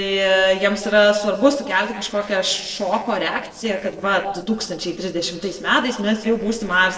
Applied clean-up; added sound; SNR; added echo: neural separator model SepFormer DNS4.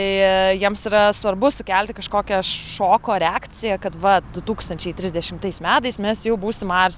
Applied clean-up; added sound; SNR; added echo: none; none; none; none.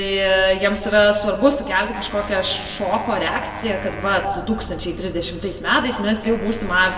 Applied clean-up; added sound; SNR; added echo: none; Wind instrument, woodwind instrument; 18 dB; reverberation time 1.6 s.